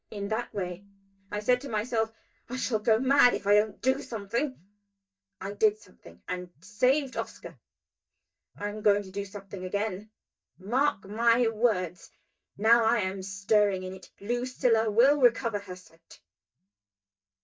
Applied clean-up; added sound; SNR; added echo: neural mask model DeepFilterNet 3.